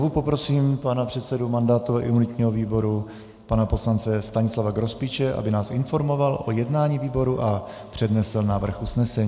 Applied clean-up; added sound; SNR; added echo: none; none; none; none.